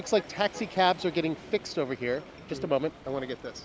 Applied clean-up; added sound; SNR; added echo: none; Waves, surf; 19 dB; none.